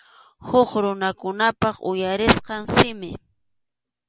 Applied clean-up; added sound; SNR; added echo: none; none; none; none.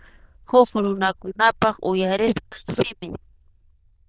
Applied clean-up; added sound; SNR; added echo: neural diffusion model UNIVERSE++.